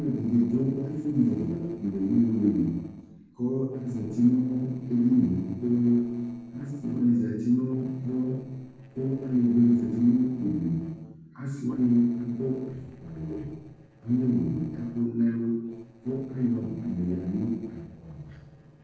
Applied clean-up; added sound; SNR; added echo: neural separator model SepFormer DNS4.